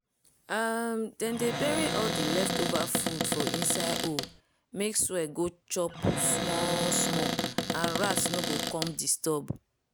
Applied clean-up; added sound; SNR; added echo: none; Cupboard open or close; 0 dB; none.